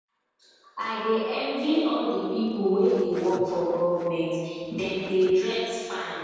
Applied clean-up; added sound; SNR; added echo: neural separator model SepFormer DNS4.